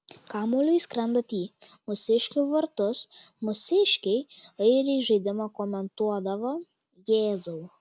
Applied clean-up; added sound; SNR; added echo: none; none; none; none.